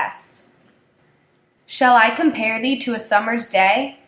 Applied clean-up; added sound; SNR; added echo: none; none; none; none.